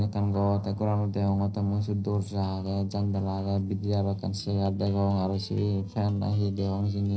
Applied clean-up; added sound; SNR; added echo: neural separator model SepFormer DNS4.